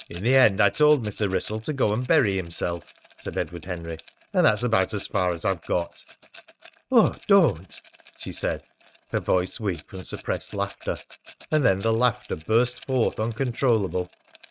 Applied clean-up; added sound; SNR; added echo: neural mask model RNNoise.